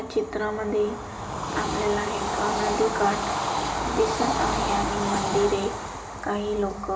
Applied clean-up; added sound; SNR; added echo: none; Train / Bird vocalization, bird call, bird song; 1 dB; reverberation time 1.9 s.